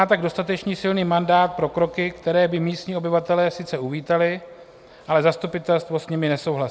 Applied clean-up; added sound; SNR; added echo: none; none; none; none.